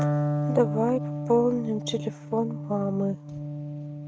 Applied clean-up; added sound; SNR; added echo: neural mask model RNNoise.